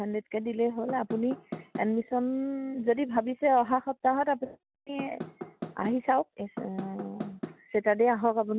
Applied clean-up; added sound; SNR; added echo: none; Knock / Wood; 11 dB; none.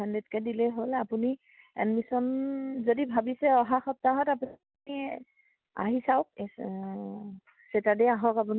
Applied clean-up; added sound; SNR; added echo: none; none; none; none.